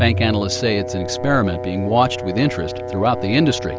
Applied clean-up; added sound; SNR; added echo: none; Organ + Brass instrument; 6 dB; none.